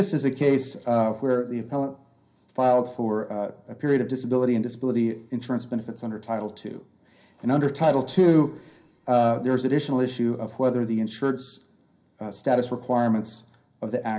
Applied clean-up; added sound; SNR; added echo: none; none; none; reverberation time 0.3 s.